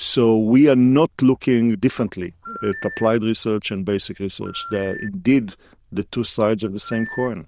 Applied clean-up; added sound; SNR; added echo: neural diffusion model UNIVERSE++.